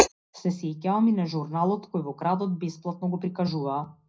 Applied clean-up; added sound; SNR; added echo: none; Writing; 6 dB; reverberation time 0.5 s.